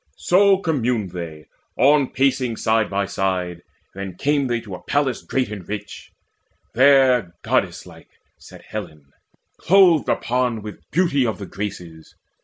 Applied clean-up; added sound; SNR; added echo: none; none; none; none.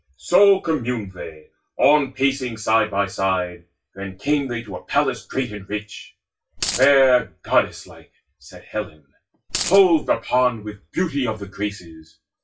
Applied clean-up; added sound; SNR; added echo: classical method WPE with log-MMSE.